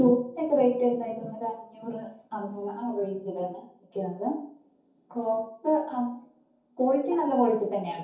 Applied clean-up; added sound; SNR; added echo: none; none; none; reverberation time 0.6 s.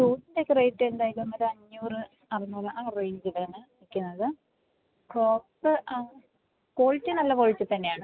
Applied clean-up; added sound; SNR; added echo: none; none; none; none.